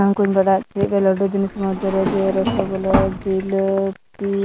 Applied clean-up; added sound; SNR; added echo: none; Drawer open or close; 5 dB; none.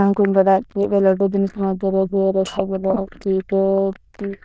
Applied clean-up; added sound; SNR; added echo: neural diffusion model UNIVERSE++.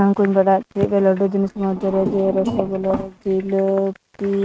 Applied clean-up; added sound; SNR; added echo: neural mask model RNNoise.